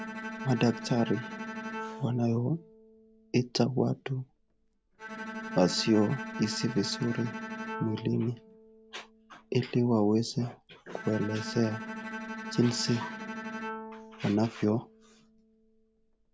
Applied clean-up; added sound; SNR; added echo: none; Bowed string instrument; 11 dB; none.